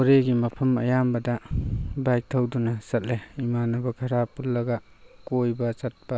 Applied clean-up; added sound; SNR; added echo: none; none; none; none.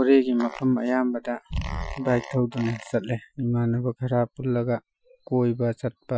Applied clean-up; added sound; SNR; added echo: classical method Wiener filter.